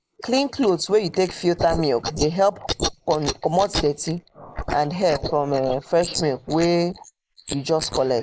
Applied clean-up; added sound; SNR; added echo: neural mask model Resemble Enhance denoiser.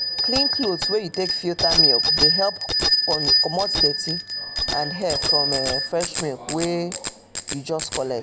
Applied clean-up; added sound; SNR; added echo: none; Bicycle bell; -4 dB; none.